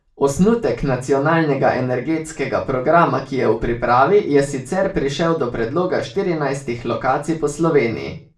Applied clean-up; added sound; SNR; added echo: none; none; none; reverberation time 0.3 s.